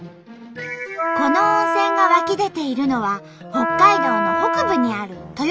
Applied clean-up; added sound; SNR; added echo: none; Wind instrument, woodwind instrument; 1 dB; none.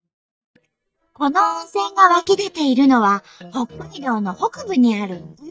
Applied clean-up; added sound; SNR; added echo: neural mask model DeepFilterNet 3.